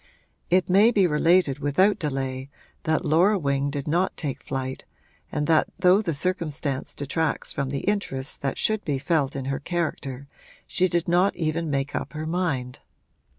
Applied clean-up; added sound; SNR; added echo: none; none; none; none.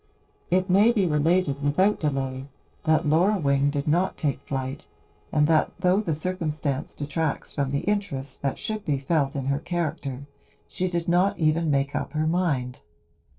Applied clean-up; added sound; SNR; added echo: neural separator model SepFormer DNS4.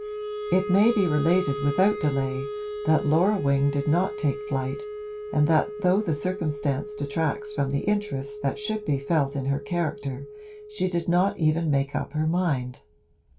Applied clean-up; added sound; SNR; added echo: none; Wind instrument, woodwind instrument; 10 dB; reverberation time 0.2 s.